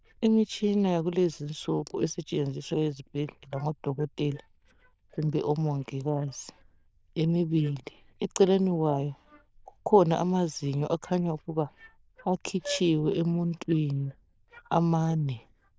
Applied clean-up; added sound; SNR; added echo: neural diffusion model UNIVERSE++.